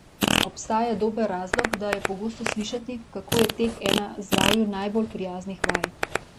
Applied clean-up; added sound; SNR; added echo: none; Fart; 0 dB; none.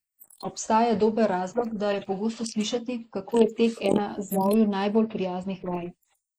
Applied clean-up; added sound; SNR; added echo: neural mask model Resemble Enhance denoiser.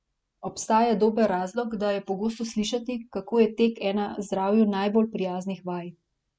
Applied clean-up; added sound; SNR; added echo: none; none; none; none.